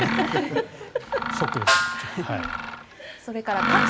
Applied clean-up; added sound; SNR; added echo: none; Snare drum + Mechanisms; -2 dB; none.